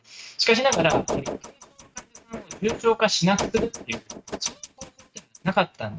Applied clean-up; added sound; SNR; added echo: neural mask model RNNoise.